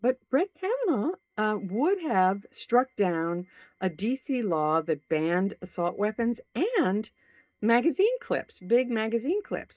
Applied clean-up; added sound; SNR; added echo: neural mask model DeepFilterNet 3.